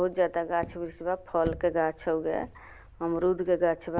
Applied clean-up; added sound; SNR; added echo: none; Walk, footsteps; 15 dB; none.